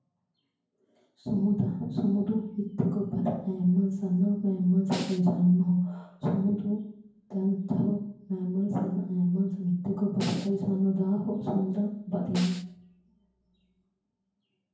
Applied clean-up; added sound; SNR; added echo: none; Snare drum; 13 dB; reverberation time 0.9 s.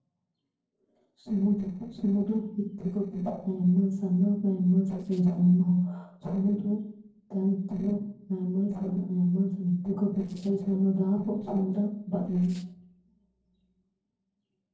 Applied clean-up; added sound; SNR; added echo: neural separator model SepFormer DNS4.